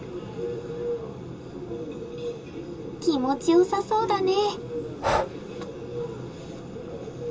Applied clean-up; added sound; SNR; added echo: none; Breathing; 6 dB; reverberation time 0.2 s.